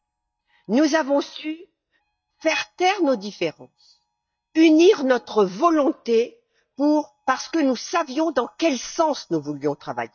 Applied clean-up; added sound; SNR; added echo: neural mask model DeepFilterNet 3.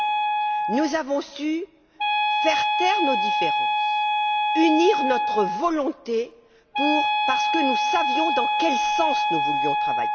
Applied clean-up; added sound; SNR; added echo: none; Wind instrument, woodwind instrument; -3 dB; none.